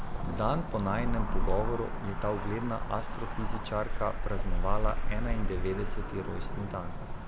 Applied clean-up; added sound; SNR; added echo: none; Cricket / Motor vehicle (road); -4 dB; none.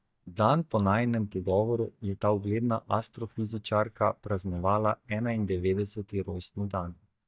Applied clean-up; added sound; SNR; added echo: neural mask model DeepFilterNet 3.